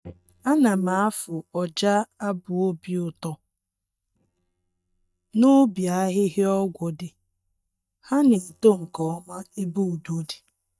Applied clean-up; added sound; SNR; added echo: neural mask model DeepFilterNet 3.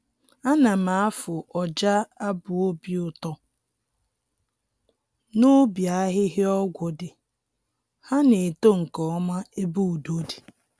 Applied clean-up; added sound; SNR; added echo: none; none; none; none.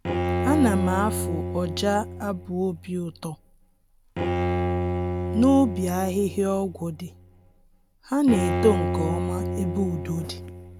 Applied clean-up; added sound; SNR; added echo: none; Bowed string instrument; 3 dB; none.